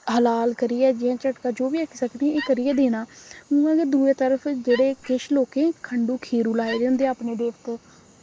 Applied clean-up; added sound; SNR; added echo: neural mask model Resemble Enhance denoiser.